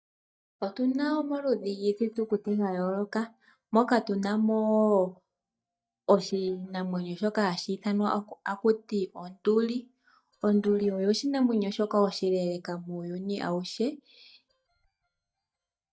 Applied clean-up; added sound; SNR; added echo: neural mask model DeepFilterNet 3.